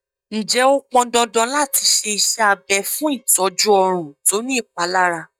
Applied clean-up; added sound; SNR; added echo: neural mask model DeepFilterNet 3.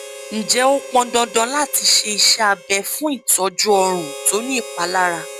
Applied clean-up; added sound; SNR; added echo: none; Harmonica; 15 dB; none.